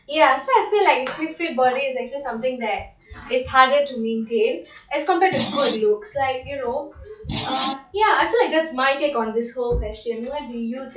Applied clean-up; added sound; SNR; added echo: classical method log-MMSE.